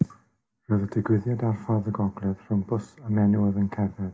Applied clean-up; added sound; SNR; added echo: none; none; none; none.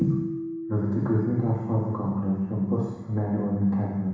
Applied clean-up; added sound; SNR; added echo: none; Keyboard (musical); 12 dB; reverberation time 1.1 s.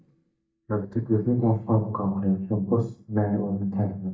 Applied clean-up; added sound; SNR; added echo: neural mask model DeepFilterNet 3.